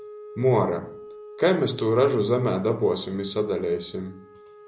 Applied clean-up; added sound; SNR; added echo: none; Wind instrument, woodwind instrument; 19 dB; none.